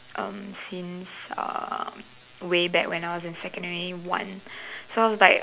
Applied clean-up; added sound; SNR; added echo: none; none; none; none.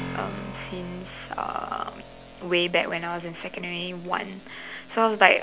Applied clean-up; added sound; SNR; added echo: none; Keyboard (musical); 15 dB; none.